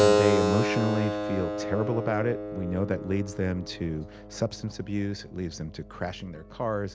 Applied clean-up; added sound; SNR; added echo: none; Keyboard (musical); 0 dB; none.